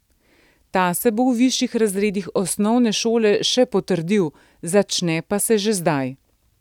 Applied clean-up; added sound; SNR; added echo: none; none; none; none.